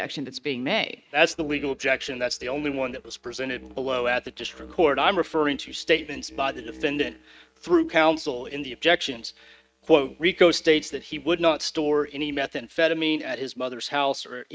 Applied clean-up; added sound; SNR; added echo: neural mask model RNNoise.